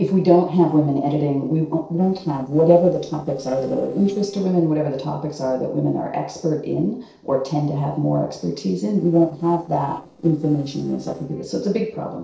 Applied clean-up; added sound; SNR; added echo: neural separator model SepFormer DNS4.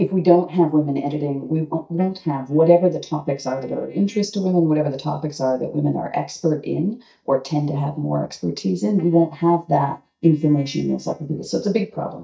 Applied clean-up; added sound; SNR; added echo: neural mask model DeepFilterNet 3.